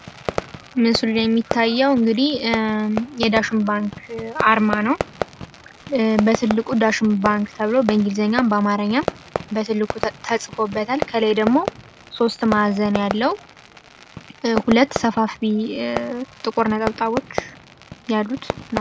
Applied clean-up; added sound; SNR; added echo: none; Fireworks; 10 dB; none.